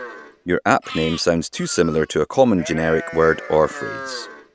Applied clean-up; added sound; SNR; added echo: none; Livestock, farm animals, working animals; 14 dB; none.